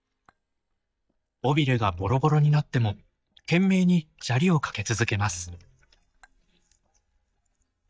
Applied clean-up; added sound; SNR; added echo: neural mask model DeepFilterNet 3.